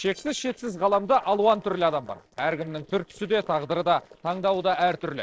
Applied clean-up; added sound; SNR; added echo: neural separator model SepFormer DNS4.